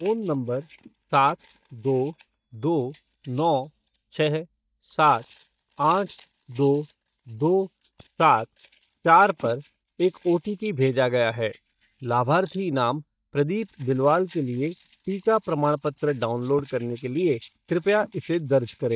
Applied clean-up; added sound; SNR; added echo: neural mask model DeepFilterNet 3.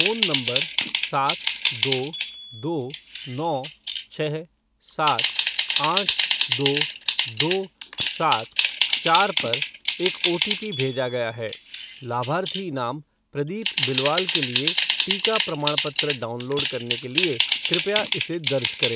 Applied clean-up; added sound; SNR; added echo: none; Typing; -1 dB; none.